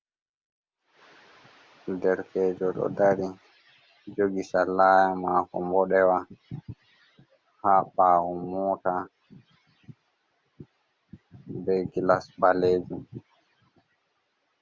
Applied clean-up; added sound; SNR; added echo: none; none; none; none.